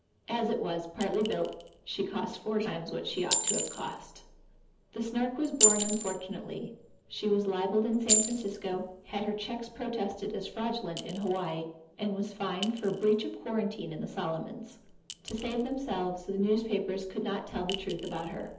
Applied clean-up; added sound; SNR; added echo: none; Chink, clink; 4 dB; reverberation time 1.2 s.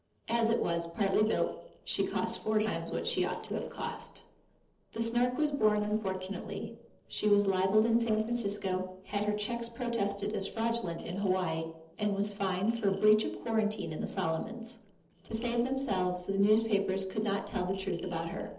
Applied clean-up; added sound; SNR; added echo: neural separator model SepFormer DNS4.